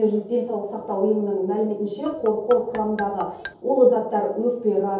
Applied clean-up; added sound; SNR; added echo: none; Marimba, xylophone; 16 dB; reverberation time 0.7 s.